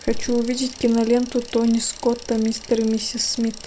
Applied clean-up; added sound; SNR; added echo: none; Bicycle; 19 dB; none.